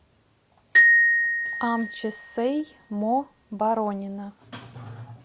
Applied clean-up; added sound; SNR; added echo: none; Glockenspiel; -5 dB; none.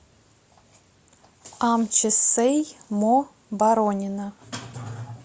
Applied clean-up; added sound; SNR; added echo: none; none; none; none.